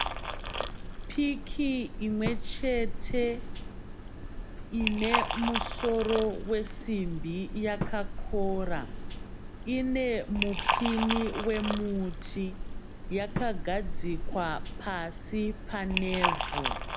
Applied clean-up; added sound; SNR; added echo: none; Liquid; 1 dB; none.